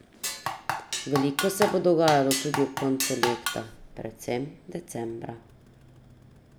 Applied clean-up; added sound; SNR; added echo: none; Drum kit; 3 dB; none.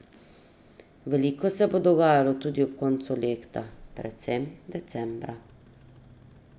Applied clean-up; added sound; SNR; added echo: none; none; none; none.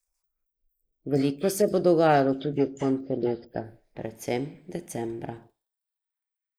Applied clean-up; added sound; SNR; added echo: neural mask model Resemble Enhance denoiser.